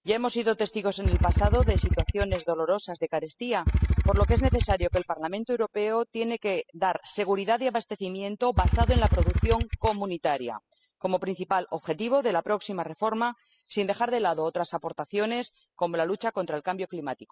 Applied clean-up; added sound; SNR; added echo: classical method spectral subtraction.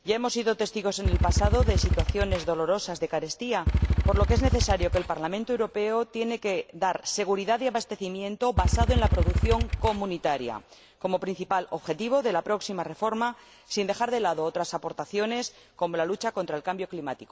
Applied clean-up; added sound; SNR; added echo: none; Motorcycle / Engine; -3 dB; none.